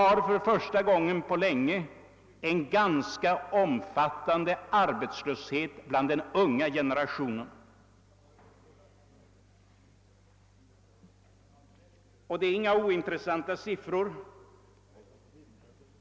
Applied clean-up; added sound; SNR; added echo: none; none; none; none.